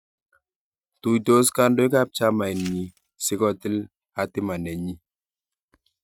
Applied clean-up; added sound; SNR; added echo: neural mask model RNNoise.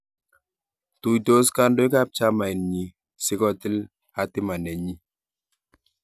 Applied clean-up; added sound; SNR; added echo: none; none; none; none.